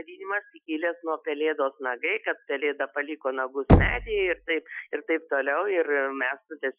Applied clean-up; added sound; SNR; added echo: classical method Wiener filter.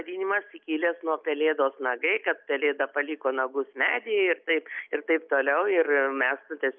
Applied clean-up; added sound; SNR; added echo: none; none; none; none.